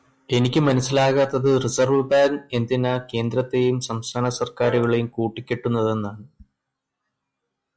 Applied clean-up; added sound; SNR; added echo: classical method log-MMSE.